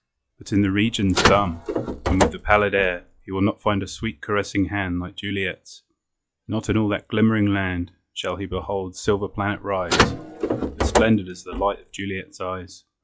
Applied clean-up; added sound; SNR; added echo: classical method log-MMSE.